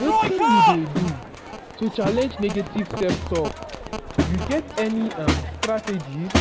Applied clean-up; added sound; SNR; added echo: none; Crowd; -1 dB; none.